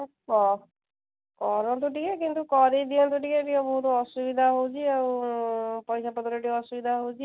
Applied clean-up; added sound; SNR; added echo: none; none; none; none.